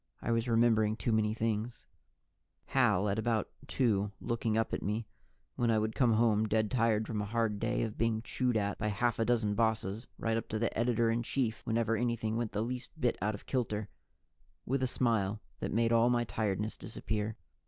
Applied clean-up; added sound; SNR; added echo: none; none; none; none.